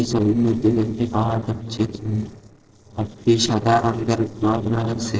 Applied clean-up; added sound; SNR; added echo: neural separator model SepFormer DNS4.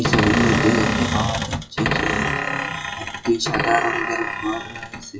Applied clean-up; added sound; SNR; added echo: classical method WPE with log-MMSE.